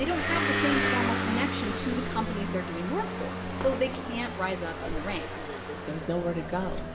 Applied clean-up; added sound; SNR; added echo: none; Motor vehicle (road) / Engine; -1 dB; reverberation time 0.7 s.